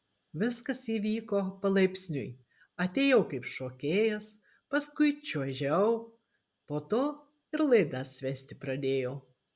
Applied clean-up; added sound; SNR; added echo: none; none; none; none.